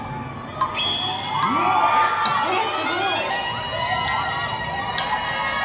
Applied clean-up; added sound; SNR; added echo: none; Drip / Water tap, faucet / Rain; 12 dB; reverberation time 1.1 s.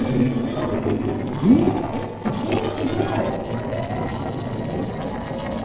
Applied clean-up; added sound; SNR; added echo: neural separator model SepFormer DNS4.